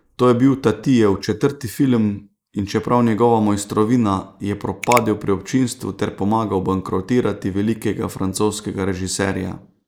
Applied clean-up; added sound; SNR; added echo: neural mask model Resemble Enhance denoiser.